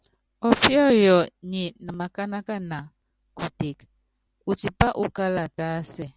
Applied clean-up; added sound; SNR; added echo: none; none; none; none.